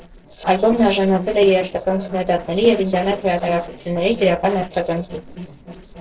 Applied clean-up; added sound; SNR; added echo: neural separator model SepFormer DNS4.